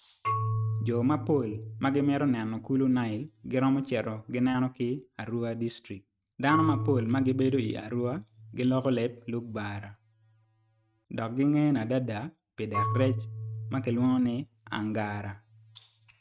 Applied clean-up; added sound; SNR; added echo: neural mask model RNNoise.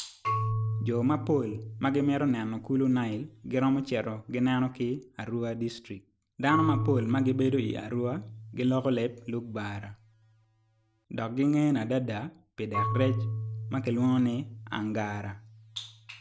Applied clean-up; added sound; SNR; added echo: none; Marimba, xylophone / Wood; 7 dB; none.